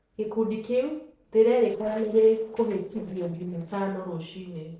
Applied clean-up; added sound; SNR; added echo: neural separator model SepFormer DNS4.